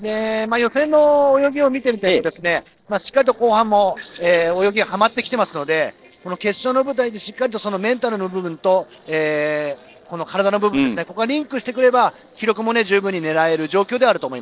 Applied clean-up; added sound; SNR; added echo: neural separator model SepFormer DNS4.